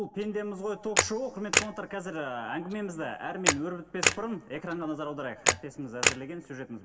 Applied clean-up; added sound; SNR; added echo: none; Camera; -3 dB; reverberation time 1.6 s.